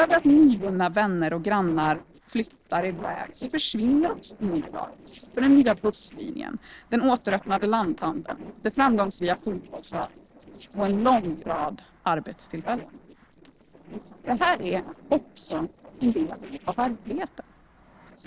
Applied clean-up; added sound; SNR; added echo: neural separator model SepFormer DNS4.